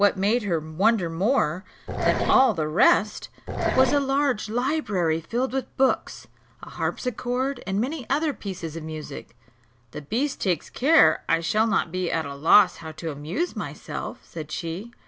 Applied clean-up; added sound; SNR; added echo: none; Growling; 3 dB; none.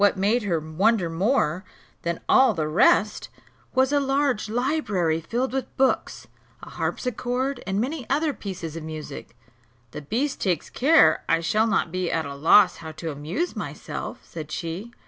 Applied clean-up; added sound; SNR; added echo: none; none; none; none.